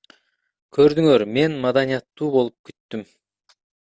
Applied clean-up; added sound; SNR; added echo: none; none; none; none.